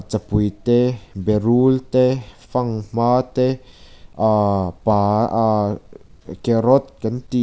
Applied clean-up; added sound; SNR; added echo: none; none; none; none.